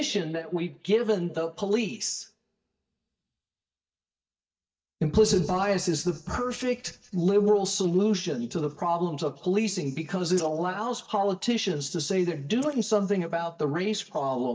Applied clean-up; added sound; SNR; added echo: neural mask model DeepFilterNet 3.